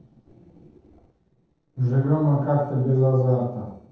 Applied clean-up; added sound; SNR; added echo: neural separator model SepFormer DNS4.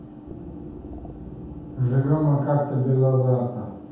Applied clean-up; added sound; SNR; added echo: none; Wind instrument, woodwind instrument; 15 dB; reverberation time 0.9 s.